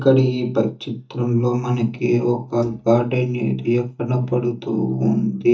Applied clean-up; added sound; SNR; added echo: neural mask model DeepFilterNet 3.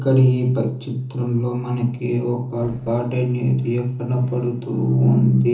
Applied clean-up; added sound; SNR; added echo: neural separator model SepFormer DNS4.